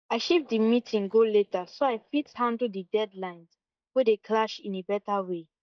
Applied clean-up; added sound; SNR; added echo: neural mask model DeepFilterNet 3.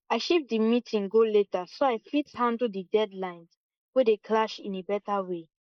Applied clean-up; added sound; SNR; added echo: neural mask model Resemble Enhance denoiser.